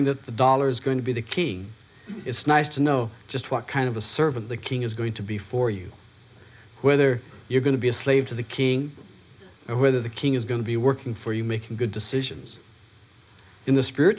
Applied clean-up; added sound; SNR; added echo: none; none; none; none.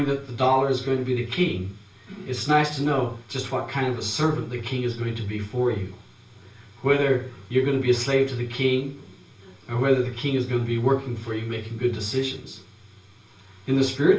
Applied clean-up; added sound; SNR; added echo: none; none; none; reverberation time 0.3 s.